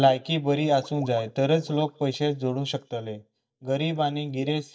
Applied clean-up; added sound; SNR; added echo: neural mask model DeepFilterNet 3.